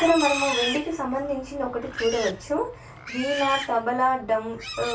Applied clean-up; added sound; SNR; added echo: none; Livestock, farm animals, working animals; 8 dB; reverberation time 0.2 s.